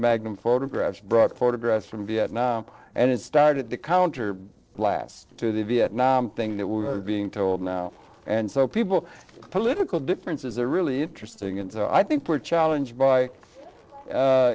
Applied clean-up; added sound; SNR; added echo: neural separator model SepFormer DNS4.